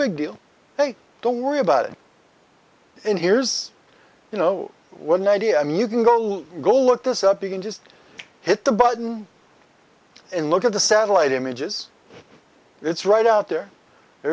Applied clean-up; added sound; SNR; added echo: none; none; none; none.